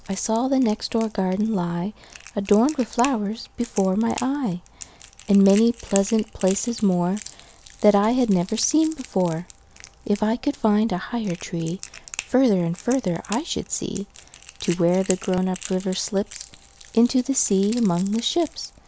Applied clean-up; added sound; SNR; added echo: none; Crackle; 18 dB; none.